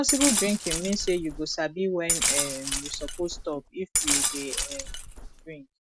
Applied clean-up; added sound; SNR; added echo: none; Glass; -4 dB; none.